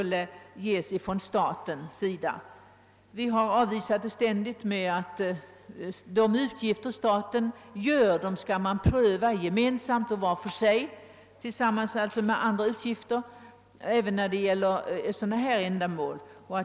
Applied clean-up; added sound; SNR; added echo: none; none; none; none.